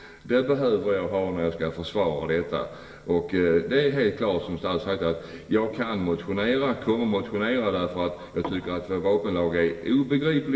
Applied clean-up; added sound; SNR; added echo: none; none; none; reverberation time 1.7 s.